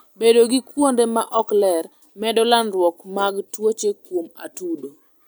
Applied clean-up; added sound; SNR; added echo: none; none; none; none.